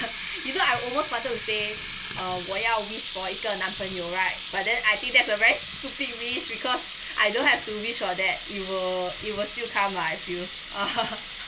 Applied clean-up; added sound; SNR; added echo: none; Water tap, faucet; 5 dB; none.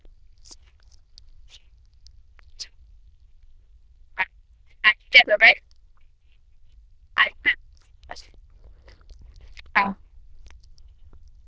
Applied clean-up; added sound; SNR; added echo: neural diffusion model UNIVERSE++.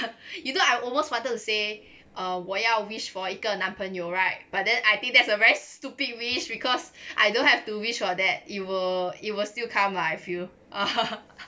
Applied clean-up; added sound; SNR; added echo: none; none; none; none.